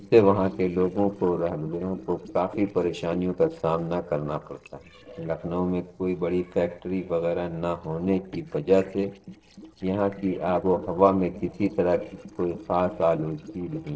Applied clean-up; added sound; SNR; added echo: neural separator model SepFormer DNS4.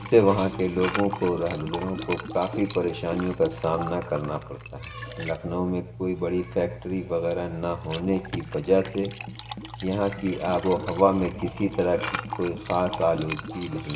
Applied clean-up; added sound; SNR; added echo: none; Liquid; 9 dB; reverberation time 0.7 s.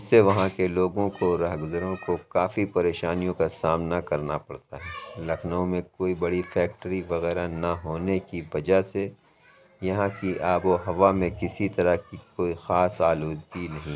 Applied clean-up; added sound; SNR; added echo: none; none; none; none.